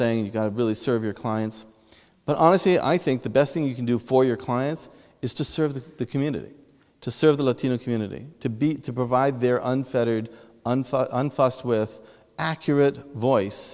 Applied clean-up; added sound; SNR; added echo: none; none; none; none.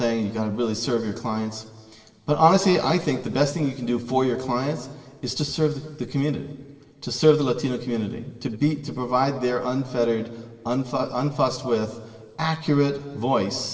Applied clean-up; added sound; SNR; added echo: none; none; none; reverberation time 2.0 s.